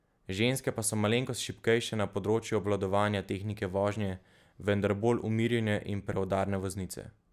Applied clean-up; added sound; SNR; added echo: none; none; none; none.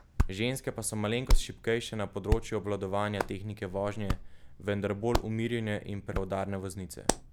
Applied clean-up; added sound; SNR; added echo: none; Hands; 0 dB; none.